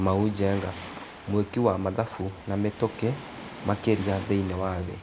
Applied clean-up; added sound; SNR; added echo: none; Waves, surf; 14 dB; none.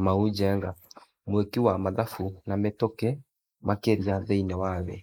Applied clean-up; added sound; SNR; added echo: neural mask model Resemble Enhance denoiser.